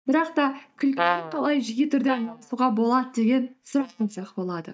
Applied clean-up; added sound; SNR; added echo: neural mask model DeepFilterNet 3.